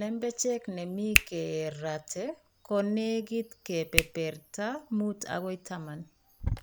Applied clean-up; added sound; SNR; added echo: none; Hands; 3 dB; none.